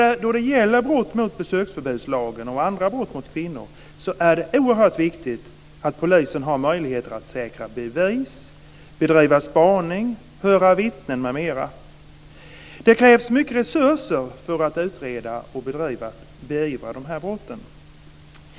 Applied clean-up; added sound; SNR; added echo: none; none; none; none.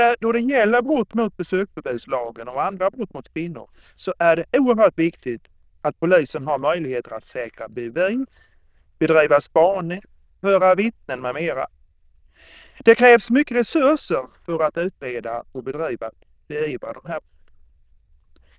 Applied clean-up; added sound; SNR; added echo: neural diffusion model UNIVERSE++.